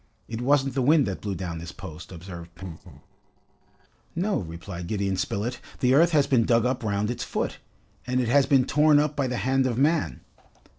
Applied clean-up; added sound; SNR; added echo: neural separator model SepFormer DNS4.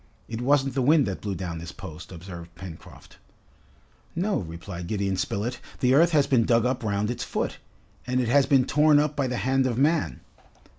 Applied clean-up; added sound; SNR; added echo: none; none; none; none.